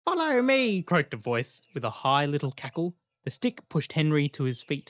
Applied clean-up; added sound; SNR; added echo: neural mask model DeepFilterNet 3.